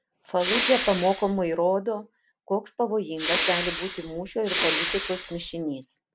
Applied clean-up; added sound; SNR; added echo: none; Respiratory sounds; -5 dB; none.